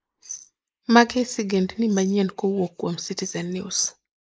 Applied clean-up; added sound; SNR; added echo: neural mask model Resemble Enhance denoiser.